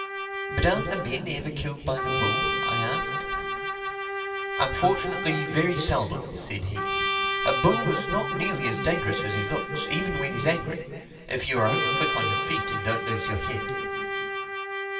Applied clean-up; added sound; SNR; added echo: none; Trumpet; 2 dB; reverberation time 2.6 s.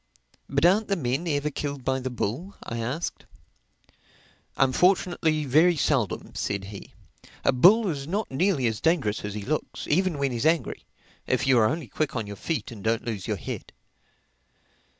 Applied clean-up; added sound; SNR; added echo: none; none; none; none.